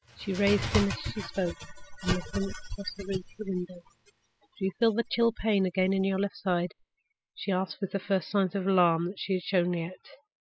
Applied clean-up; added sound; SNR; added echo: classical method spectral subtraction.